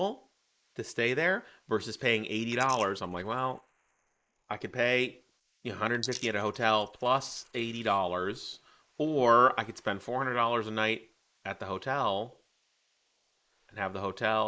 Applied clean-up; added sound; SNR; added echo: neural mask model Resemble Enhance denoiser.